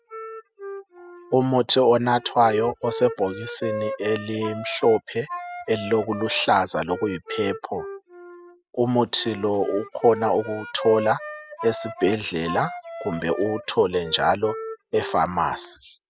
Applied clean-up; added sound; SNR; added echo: classical method spectral subtraction.